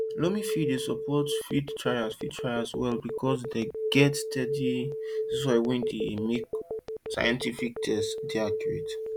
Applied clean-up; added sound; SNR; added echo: none; Telephone; 3 dB; none.